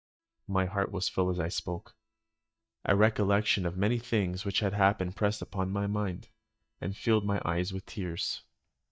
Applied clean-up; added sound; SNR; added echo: neural mask model DeepFilterNet 3.